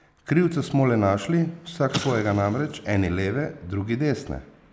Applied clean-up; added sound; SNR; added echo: none; Explosion; 12 dB; none.